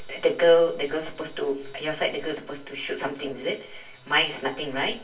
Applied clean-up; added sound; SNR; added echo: none; none; none; reverberation time 0.3 s.